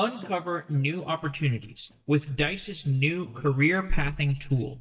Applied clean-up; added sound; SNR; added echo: neural mask model DeepFilterNet 3.